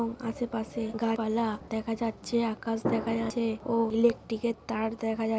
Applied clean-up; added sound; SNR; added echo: none; none; none; none.